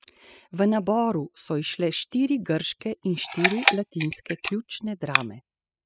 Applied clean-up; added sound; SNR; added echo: classical method spectral subtraction.